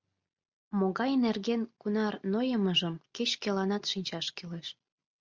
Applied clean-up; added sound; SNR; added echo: none; none; none; none.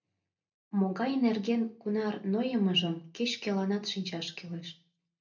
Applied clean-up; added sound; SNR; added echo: none; none; none; reverberation time 0.3 s.